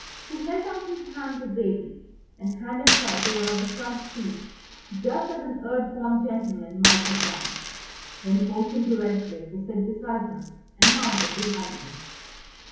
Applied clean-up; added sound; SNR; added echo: none; Coin (dropping); 1 dB; reverberation time 1.0 s.